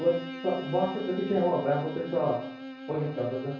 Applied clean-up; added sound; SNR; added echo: none; Bowed string instrument; 10 dB; reverberation time 0.6 s.